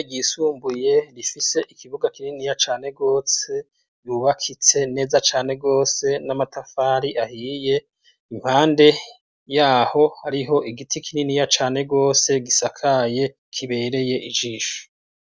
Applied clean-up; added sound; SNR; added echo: none; none; none; none.